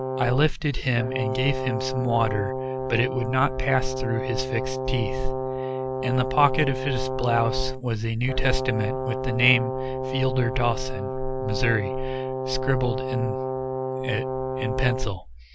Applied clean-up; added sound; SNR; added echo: none; Brass instrument; 4 dB; none.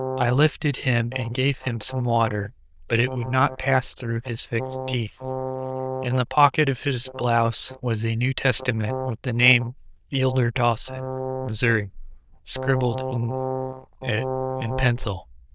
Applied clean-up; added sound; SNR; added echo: neural diffusion model UNIVERSE++.